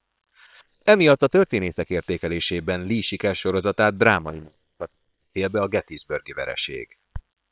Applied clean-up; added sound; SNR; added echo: neural separator model SepFormer WHAM!.